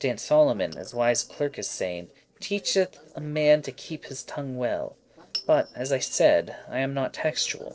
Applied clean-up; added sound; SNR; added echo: neural separator model SepFormer DNS4.